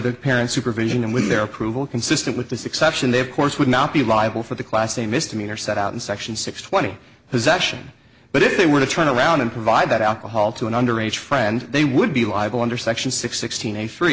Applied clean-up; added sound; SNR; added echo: none; none; none; none.